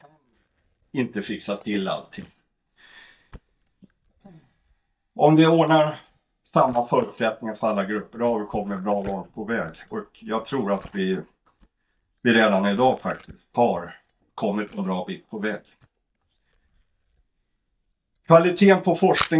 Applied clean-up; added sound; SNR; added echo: neural mask model DeepFilterNet 3.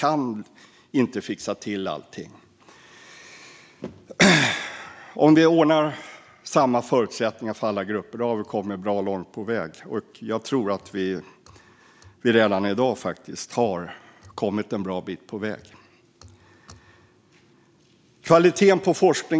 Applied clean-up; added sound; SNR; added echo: none; none; none; none.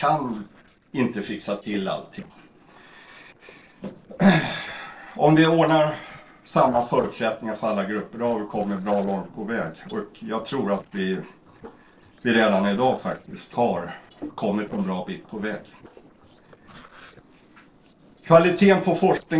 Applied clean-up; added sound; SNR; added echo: neural separator model SepFormer DNS4.